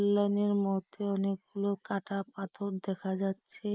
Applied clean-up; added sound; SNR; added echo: neural mask model Resemble Enhance denoiser.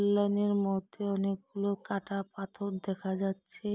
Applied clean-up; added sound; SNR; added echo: none; none; none; none.